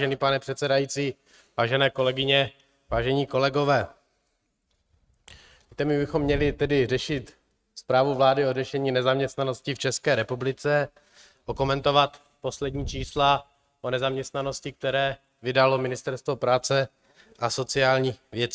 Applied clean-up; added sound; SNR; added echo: neural mask model RNNoise.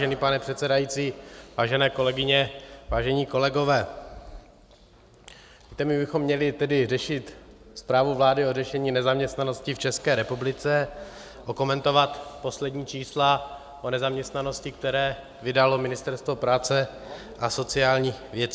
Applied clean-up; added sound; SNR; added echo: none; none; none; none.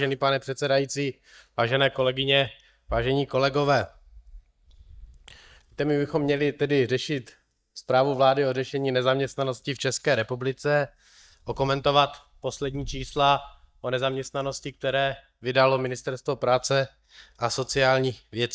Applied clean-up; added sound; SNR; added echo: neural mask model DeepFilterNet 3.